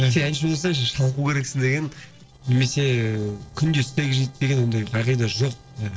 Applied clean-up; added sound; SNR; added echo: neural separator model SepFormer DNS4.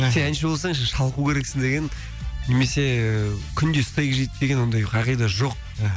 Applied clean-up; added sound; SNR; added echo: none; none; none; none.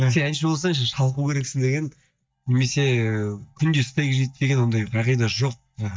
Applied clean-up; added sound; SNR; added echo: neural mask model DeepFilterNet 3.